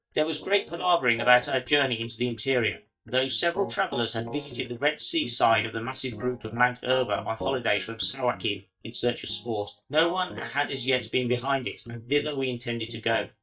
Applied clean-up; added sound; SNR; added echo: neural mask model DeepFilterNet 3.